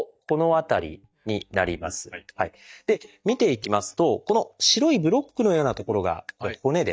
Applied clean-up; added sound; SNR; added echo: neural mask model DeepFilterNet 3.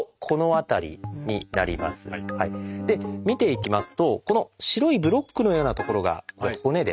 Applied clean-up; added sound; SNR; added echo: neural mask model RNNoise.